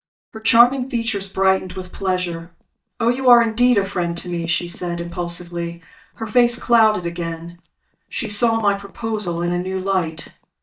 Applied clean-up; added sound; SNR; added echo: neural mask model DeepFilterNet 3.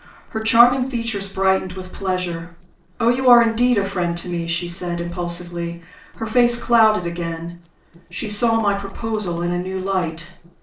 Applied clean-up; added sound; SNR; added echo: neural separator model SepFormer DNS4.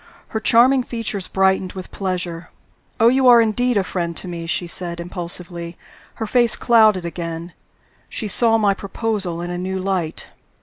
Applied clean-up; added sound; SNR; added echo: none; none; none; none.